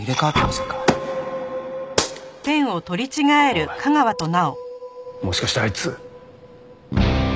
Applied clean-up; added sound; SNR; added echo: none; none; none; none.